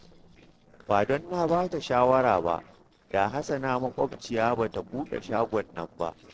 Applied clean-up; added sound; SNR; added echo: neural separator model SepFormer DNS4.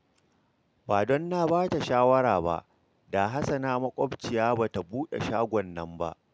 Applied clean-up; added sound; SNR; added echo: none; none; none; none.